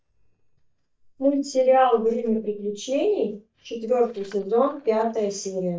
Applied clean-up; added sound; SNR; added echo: neural mask model DeepFilterNet 3.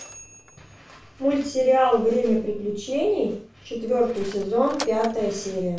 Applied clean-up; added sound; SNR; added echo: none; Mechanisms; 20 dB; reverberation time 0.4 s.